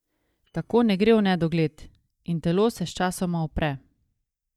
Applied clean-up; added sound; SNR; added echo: neural mask model DeepFilterNet 3.